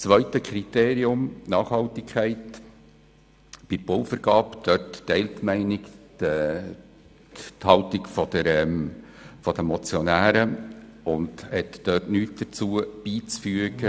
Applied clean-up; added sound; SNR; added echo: none; none; none; none.